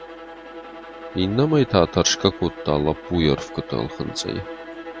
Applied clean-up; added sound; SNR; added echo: none; Bowed string instrument; 13 dB; none.